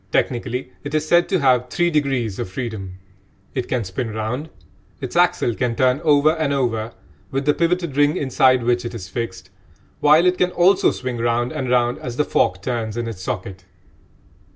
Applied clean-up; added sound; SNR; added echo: none; none; none; none.